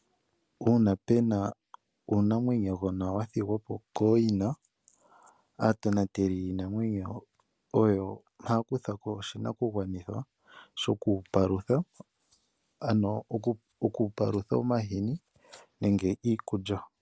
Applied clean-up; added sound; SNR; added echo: none; none; none; none.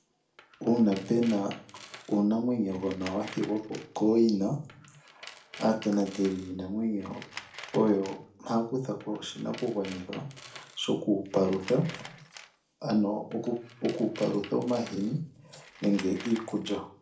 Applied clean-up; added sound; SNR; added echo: none; Tools; 19 dB; reverberation time 0.4 s.